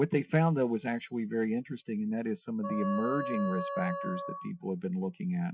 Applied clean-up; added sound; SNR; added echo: classical method Wiener filter.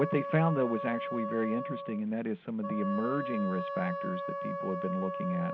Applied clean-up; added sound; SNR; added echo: none; Wind instrument, woodwind instrument; 5 dB; none.